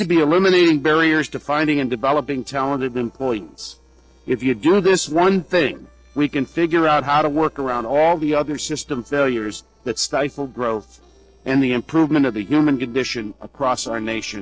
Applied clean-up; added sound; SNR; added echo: neural separator model SepFormer DNS4.